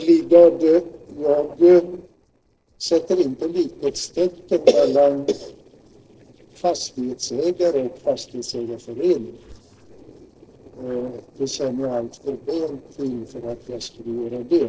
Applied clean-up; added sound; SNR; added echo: neural separator model SepFormer DNS4.